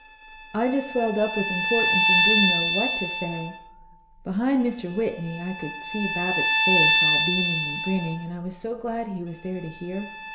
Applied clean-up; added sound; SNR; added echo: none; Bowed string instrument; -3 dB; reverberation time 0.9 s.